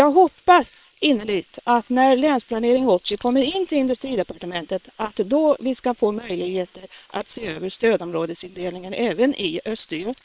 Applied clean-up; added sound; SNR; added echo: neural separator model SepFormer WHAM!.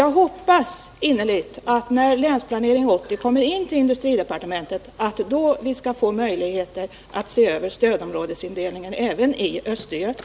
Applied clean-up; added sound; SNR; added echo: none; none; none; none.